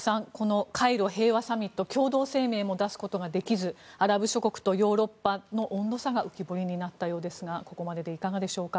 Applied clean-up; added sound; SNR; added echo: none; none; none; none.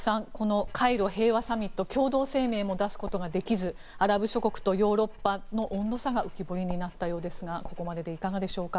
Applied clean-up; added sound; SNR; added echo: none; Writing; 10 dB; none.